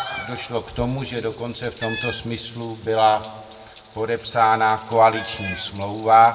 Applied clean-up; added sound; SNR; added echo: none; Meow; 17 dB; reverberation time 1.4 s.